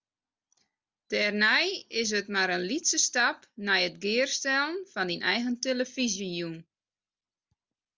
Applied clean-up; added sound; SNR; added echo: none; none; none; none.